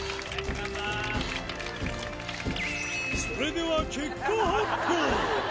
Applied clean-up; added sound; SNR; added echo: none; Thump, thud; 10 dB; none.